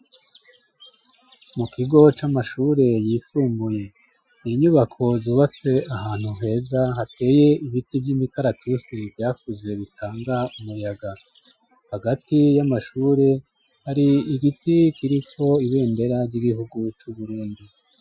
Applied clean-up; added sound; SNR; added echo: classical method Wiener filter.